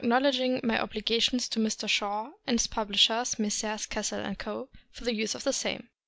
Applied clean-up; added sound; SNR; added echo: none; none; none; none.